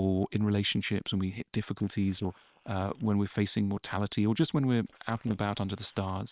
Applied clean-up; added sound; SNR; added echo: neural separator model SepFormer WHAM!.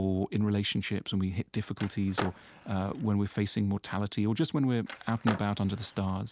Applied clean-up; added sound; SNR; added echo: none; Skateboard; 11 dB; none.